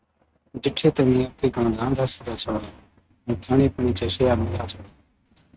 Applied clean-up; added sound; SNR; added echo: neural mask model RNNoise.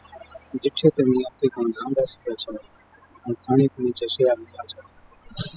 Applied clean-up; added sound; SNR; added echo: classical method spectral subtraction.